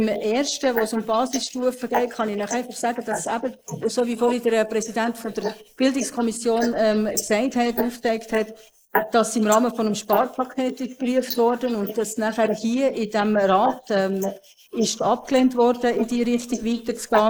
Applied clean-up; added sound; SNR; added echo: neural mask model Resemble Enhance denoiser.